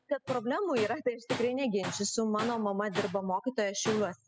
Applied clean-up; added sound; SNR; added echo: classical method spectral subtraction.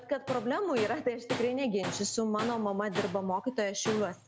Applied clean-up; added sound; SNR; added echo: none; Tools; 10 dB; none.